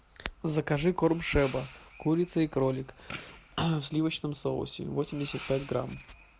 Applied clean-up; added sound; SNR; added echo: none; Fireworks; 19 dB; none.